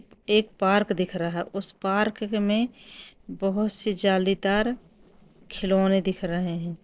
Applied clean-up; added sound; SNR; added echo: neural separator model SepFormer DNS4.